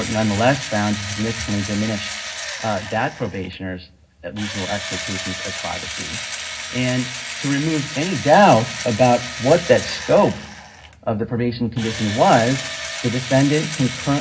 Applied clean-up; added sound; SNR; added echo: none; Engine / Drill; 10 dB; reverberation time 0.4 s.